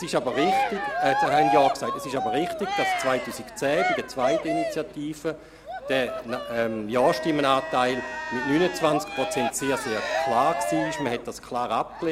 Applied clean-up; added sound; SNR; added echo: none; Cheering; 2 dB; none.